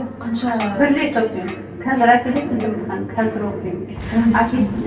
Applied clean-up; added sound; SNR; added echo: none; Boom; 17 dB; reverberation time 1.7 s.